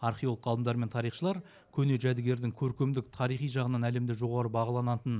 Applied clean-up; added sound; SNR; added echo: none; none; none; none.